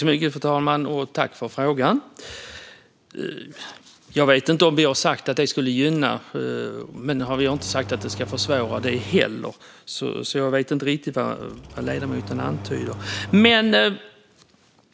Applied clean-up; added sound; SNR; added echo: none; Engine starting; 13 dB; none.